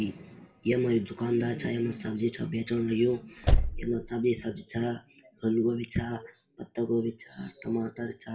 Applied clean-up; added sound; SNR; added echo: none; Slam / Car; -4 dB; reverberation time 0.2 s.